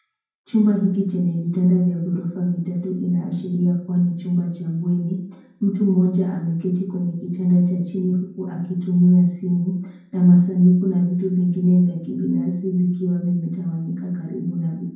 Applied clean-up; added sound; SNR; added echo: none; none; none; reverberation time 0.9 s.